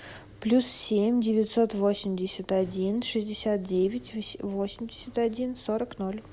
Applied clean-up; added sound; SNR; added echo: none; none; none; none.